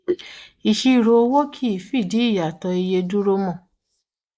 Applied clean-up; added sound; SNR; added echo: neural mask model Resemble Enhance denoiser.